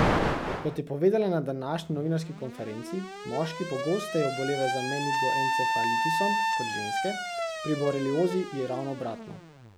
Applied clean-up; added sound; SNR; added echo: none; Alarm; 0 dB; none.